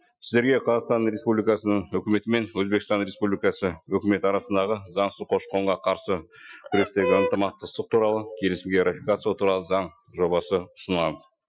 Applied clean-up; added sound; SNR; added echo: classical method Wiener filter.